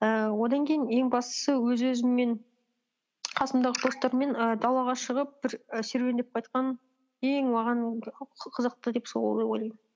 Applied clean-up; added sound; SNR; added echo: none; none; none; none.